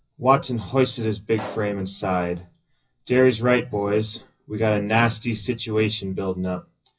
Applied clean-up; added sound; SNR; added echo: classical method WPE with log-MMSE.